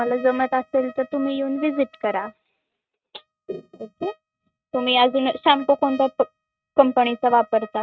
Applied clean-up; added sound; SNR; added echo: neural mask model RNNoise.